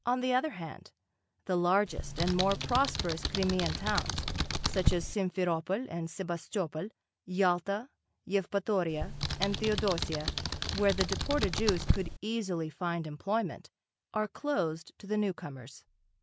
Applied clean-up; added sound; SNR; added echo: none; Computer keyboard; 0 dB; none.